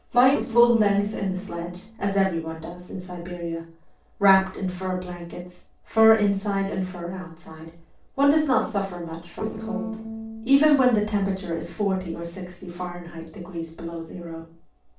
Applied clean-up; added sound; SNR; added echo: neural separator model SepFormer DNS4.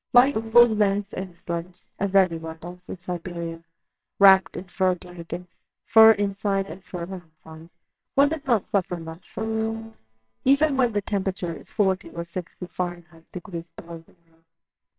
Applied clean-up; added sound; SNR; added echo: neural separator model SepFormer WHAMR!.